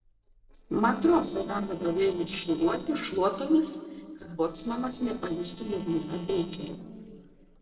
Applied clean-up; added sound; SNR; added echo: neural separator model SepFormer DNS4.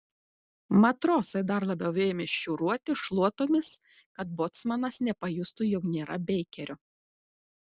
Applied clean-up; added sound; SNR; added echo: none; none; none; none.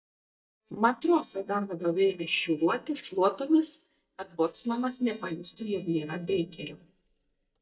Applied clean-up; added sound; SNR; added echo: neural mask model DeepFilterNet 3.